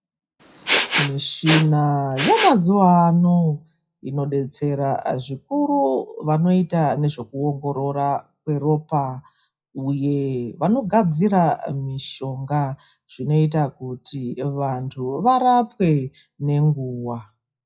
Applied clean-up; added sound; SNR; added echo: classical method WPE with log-MMSE.